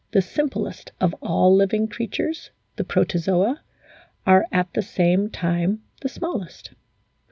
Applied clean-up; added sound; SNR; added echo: none; none; none; none.